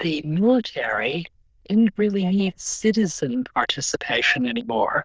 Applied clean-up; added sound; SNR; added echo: neural diffusion model UNIVERSE++.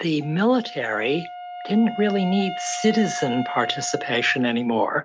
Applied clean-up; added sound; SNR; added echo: none; Wind instrument, woodwind instrument; 11 dB; none.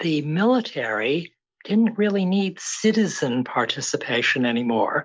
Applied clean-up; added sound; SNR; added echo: neural mask model Resemble Enhance denoiser.